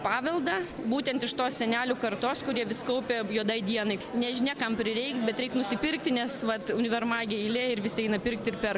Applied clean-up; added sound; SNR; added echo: none; none; none; none.